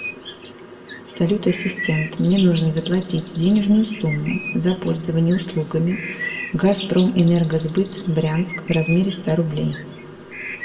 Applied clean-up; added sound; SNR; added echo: none; Bird; 14 dB; reverberation time 1.1 s.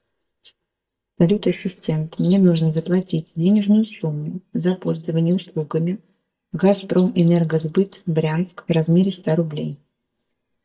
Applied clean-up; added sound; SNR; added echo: neural mask model DeepFilterNet 3.